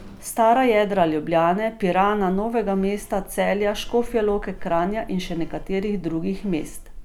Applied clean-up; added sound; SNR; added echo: none; Sliding door; 13 dB; none.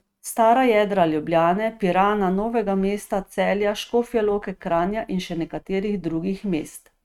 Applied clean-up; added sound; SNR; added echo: neural mask model RNNoise.